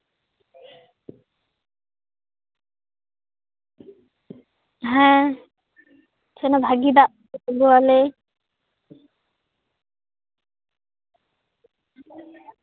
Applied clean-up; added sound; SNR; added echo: none; none; none; none.